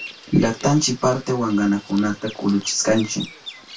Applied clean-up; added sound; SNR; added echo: none; Bird vocalization, bird call, bird song; 18 dB; reverberation time 0.2 s.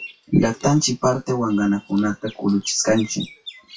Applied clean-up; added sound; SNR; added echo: classical method WPE with log-MMSE.